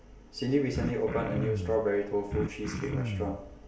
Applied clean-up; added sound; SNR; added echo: none; Cough; 4 dB; reverberation time 0.8 s.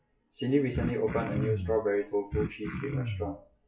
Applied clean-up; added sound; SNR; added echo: classical method WPE with log-MMSE.